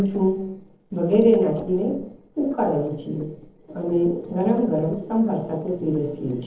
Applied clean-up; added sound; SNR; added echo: neural separator model SepFormer DNS4.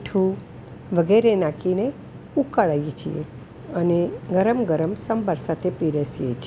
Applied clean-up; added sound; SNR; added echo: none; none; none; none.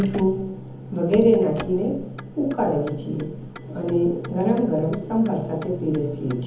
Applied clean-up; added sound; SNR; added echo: none; Motor vehicle (road); 18 dB; reverberation time 1.3 s.